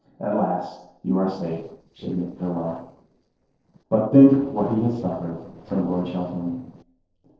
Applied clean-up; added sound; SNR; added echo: neural separator model SepFormer DNS4.